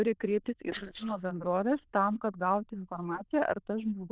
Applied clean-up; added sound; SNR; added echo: neural diffusion model UNIVERSE++.